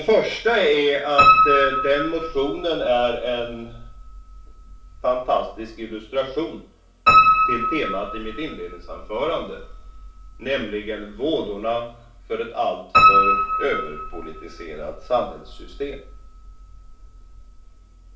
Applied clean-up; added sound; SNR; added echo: none; Piano; -1 dB; reverberation time 0.4 s.